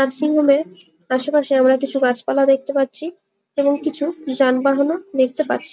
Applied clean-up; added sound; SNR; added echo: none; none; none; none.